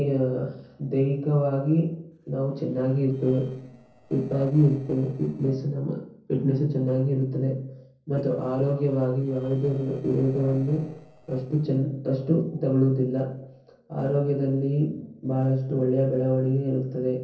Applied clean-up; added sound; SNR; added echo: neural separator model SepFormer DNS4.